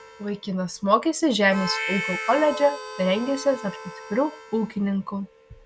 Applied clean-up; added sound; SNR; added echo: none; Harmonica; 11 dB; none.